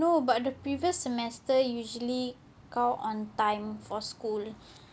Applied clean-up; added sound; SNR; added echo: none; none; none; none.